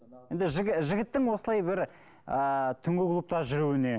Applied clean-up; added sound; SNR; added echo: none; none; none; none.